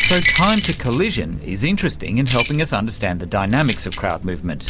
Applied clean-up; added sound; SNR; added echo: none; Keys jangling; 5 dB; none.